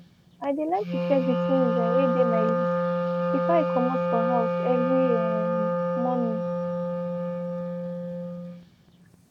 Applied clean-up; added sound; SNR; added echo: none; Wind instrument, woodwind instrument; -2 dB; none.